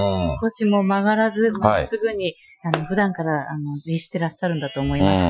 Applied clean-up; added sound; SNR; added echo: classical method Wiener filter.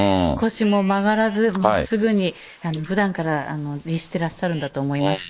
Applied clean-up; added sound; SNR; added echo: neural mask model Resemble Enhance denoiser.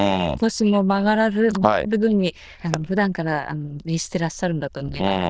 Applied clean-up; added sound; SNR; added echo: neural diffusion model UNIVERSE++.